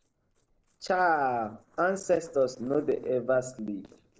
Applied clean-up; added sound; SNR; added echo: neural separator model SepFormer DNS4.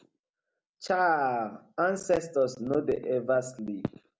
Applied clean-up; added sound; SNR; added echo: none; none; none; none.